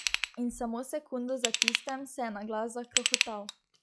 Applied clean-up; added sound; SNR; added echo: classical method log-MMSE.